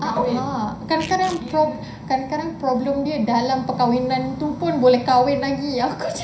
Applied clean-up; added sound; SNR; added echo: none; Tearing; 20 dB; reverberation time 0.5 s.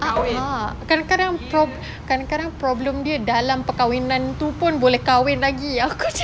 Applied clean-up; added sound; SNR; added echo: none; none; none; none.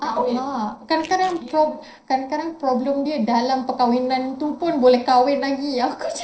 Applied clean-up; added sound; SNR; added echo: neural separator model SepFormer DNS4.